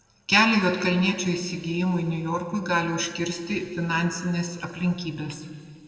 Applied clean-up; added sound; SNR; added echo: none; none; none; reverberation time 2.2 s.